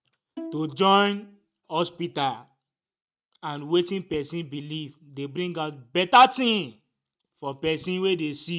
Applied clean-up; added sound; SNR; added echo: neural mask model RNNoise.